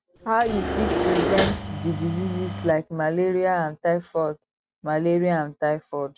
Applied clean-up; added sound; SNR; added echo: none; Engine / Mechanisms; 2 dB; none.